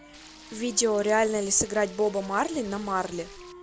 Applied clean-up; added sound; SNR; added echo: none; Stream + Wind instrument, woodwind instrument; 18 dB; none.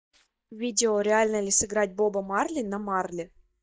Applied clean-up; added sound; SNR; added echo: neural mask model DeepFilterNet 3.